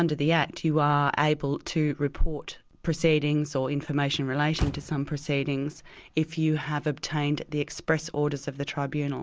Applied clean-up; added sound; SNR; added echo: none; Motor vehicle (road); 17 dB; none.